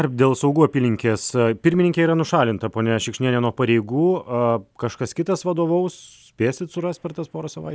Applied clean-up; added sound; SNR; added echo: none; none; none; none.